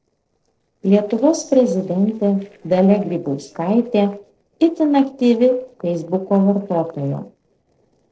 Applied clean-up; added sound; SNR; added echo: neural separator model SepFormer DNS4.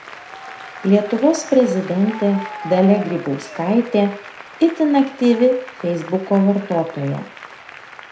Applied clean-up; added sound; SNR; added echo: none; Applause; 16 dB; reverberation time 0.5 s.